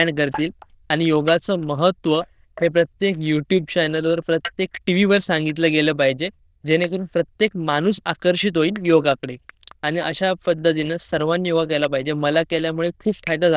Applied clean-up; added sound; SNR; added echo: neural diffusion model UNIVERSE++.